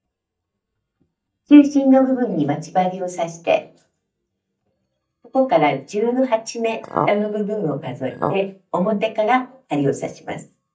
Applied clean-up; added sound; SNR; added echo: neural mask model DeepFilterNet 3.